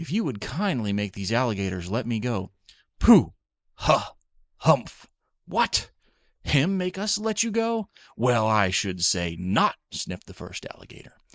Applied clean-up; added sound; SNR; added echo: neural mask model Resemble Enhance denoiser.